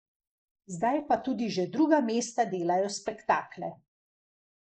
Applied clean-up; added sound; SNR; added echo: neural mask model Resemble Enhance denoiser.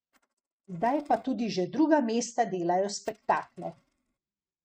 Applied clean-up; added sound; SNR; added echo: neural mask model RNNoise.